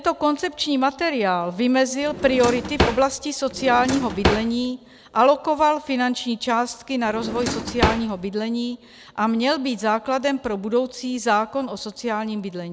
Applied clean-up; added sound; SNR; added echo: none; Drawer open or close; 3 dB; none.